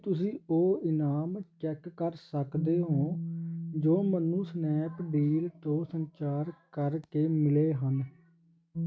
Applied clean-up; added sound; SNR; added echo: neural mask model RNNoise.